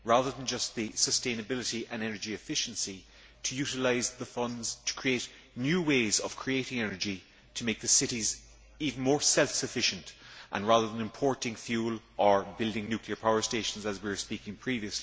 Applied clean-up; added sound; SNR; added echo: none; none; none; none.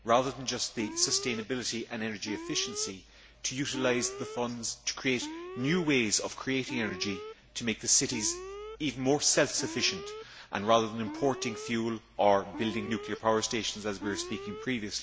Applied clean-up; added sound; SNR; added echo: none; Alarm; 13 dB; none.